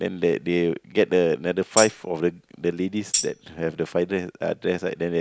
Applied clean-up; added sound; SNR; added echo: none; Tambourine; 7 dB; none.